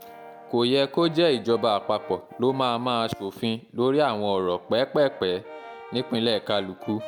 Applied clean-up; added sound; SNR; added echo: none; Brass instrument; 19 dB; none.